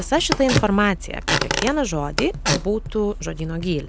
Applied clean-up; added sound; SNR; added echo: none; Squeak / Wood; 3 dB; none.